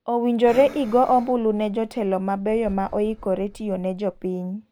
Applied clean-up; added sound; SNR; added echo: none; Breathing; 19 dB; none.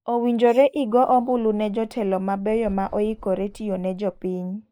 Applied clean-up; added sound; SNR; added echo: neural mask model Resemble Enhance denoiser.